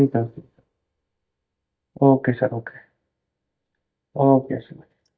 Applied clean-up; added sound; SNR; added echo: neural mask model DeepFilterNet 3.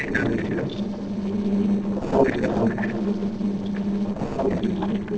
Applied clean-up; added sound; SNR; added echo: neural separator model SepFormer DNS4.